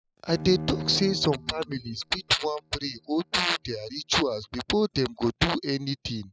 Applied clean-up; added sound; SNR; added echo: classical method spectral subtraction.